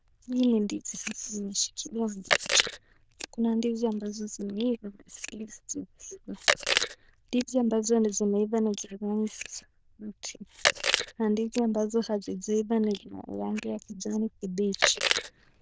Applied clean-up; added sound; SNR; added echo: neural diffusion model UNIVERSE++.